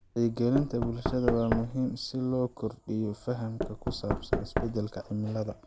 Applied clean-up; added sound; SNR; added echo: none; Knock / Wood; 5 dB; none.